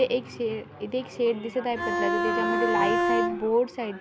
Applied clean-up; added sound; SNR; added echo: none; Bowed string instrument; -2 dB; none.